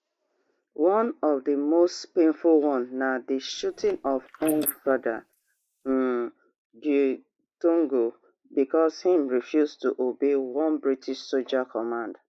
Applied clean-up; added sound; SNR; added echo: neural mask model Resemble Enhance denoiser.